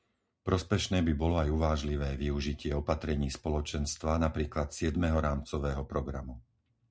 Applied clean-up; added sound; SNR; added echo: none; none; none; none.